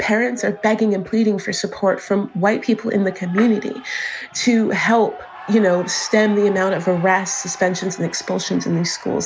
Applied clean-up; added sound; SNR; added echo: none; Cheering; 20 dB; none.